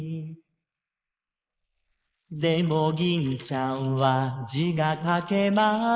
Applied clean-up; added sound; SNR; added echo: neural mask model Resemble Enhance denoiser.